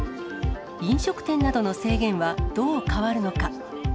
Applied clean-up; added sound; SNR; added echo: none; none; none; none.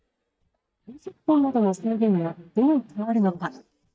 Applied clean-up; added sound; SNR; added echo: neural mask model DeepFilterNet 3.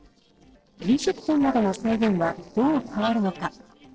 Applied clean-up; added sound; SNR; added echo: neural separator model SepFormer DNS4.